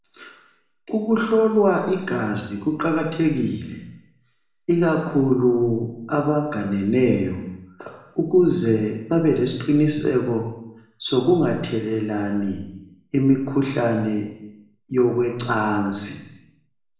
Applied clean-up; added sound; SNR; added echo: none; none; none; reverberation time 0.9 s.